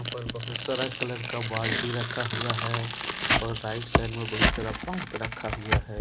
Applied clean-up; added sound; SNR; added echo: none; Tearing; -4 dB; none.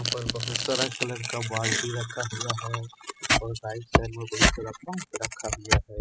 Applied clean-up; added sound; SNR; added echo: classical method spectral subtraction.